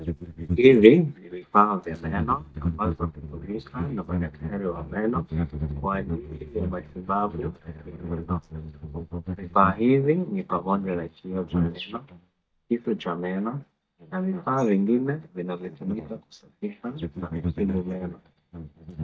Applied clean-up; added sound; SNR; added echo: neural mask model DeepFilterNet 3.